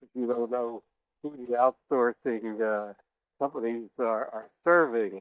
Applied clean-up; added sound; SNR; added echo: neural mask model DeepFilterNet 3.